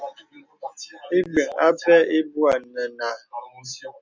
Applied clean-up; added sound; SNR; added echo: none; none; none; none.